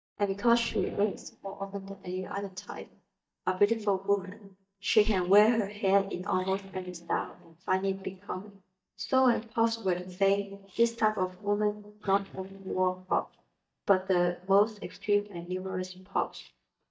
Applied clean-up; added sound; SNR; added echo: neural mask model DeepFilterNet 3.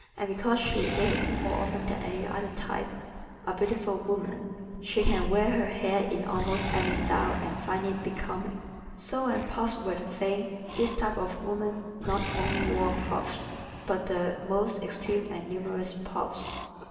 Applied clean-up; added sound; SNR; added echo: none; Animal; 7 dB; reverberation time 2.7 s.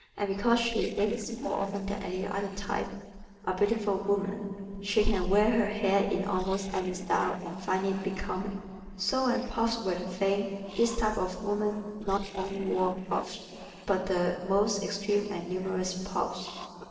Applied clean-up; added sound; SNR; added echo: neural separator model SepFormer DNS4.